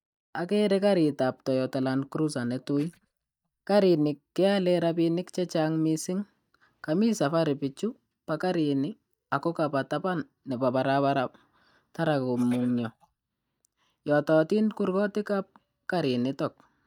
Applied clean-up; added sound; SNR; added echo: neural mask model DeepFilterNet 3.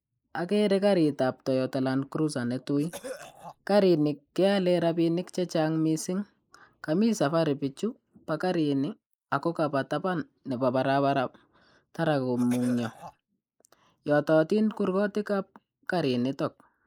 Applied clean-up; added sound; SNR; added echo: neural mask model Resemble Enhance denoiser.